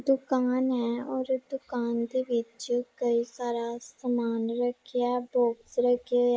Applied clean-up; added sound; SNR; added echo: neural mask model Resemble Enhance denoiser.